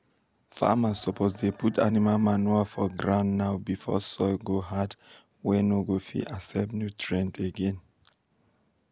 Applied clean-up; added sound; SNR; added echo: none; none; none; none.